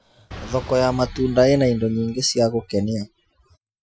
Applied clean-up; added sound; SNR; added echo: classical method Wiener filter.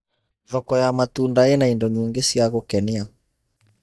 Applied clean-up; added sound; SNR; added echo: neural mask model DeepFilterNet 3.